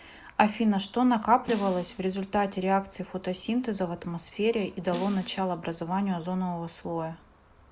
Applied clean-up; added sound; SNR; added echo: none; Snare drum; 15 dB; none.